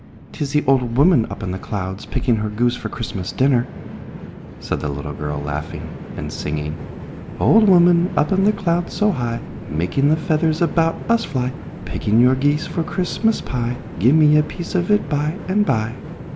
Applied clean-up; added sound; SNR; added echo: none; Train; 12 dB; none.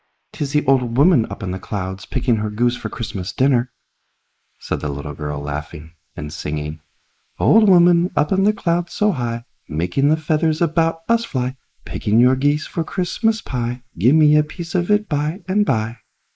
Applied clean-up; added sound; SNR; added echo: neural mask model Resemble Enhance denoiser.